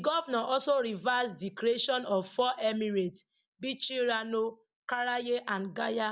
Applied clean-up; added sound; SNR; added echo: none; none; none; none.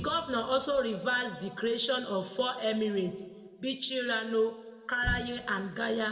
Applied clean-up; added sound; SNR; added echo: none; Motor vehicle (road); 15 dB; reverberation time 1.2 s.